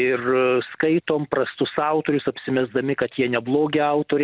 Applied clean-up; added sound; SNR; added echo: none; none; none; none.